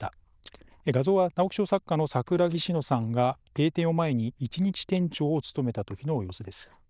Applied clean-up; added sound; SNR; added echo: neural diffusion model UNIVERSE++.